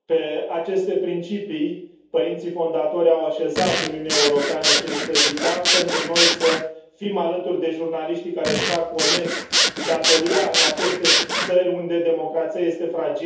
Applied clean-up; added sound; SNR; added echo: none; Zipper (clothing) / Sawing; -2 dB; reverberation time 0.7 s.